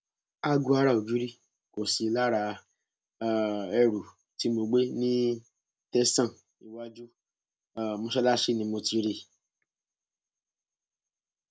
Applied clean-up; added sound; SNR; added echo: none; none; none; none.